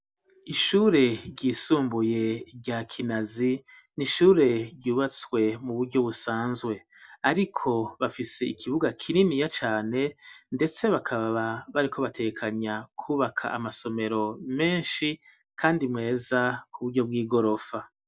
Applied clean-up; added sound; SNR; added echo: none; none; none; none.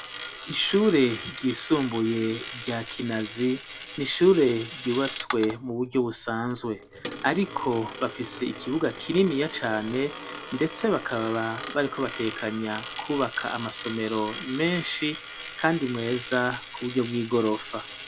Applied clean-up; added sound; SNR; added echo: none; Coin (dropping); 11 dB; none.